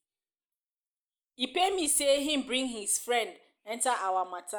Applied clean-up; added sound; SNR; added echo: neural mask model Resemble Enhance denoiser.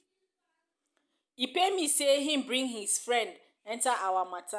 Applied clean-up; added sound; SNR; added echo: none; none; none; none.